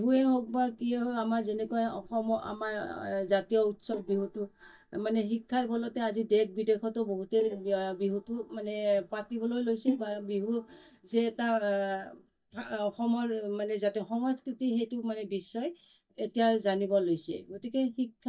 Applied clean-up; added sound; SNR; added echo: neural mask model DeepFilterNet 3.